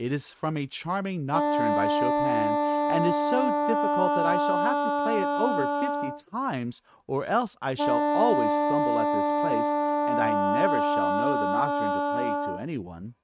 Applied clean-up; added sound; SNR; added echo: neural mask model RNNoise.